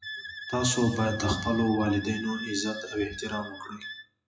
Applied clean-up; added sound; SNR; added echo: classical method WPE with log-MMSE.